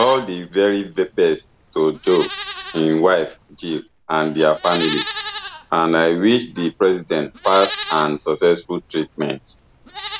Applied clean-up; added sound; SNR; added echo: none; Livestock, farm animals, working animals; 14 dB; none.